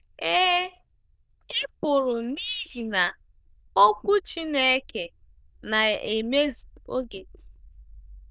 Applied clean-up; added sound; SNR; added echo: neural diffusion model UNIVERSE++.